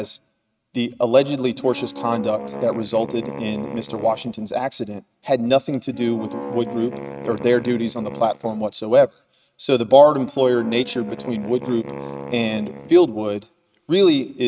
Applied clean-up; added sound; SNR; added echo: neural mask model RNNoise.